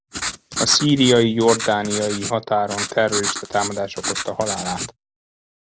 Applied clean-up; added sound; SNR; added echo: neural mask model Resemble Enhance denoiser.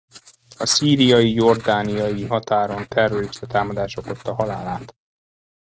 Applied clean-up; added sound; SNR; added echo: neural mask model RNNoise.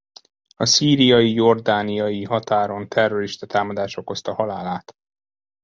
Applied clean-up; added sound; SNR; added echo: none; none; none; none.